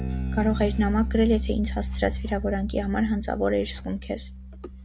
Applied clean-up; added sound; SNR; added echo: none; Bass guitar; 4 dB; none.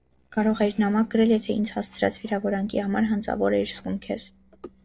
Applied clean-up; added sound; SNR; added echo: neural separator model SepFormer DNS4.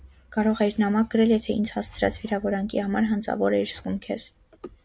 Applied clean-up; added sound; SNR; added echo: none; none; none; none.